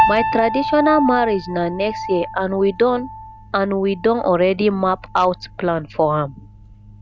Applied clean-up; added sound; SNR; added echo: none; Piano; 7 dB; none.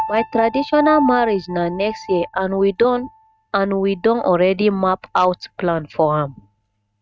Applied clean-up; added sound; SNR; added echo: neural mask model RNNoise.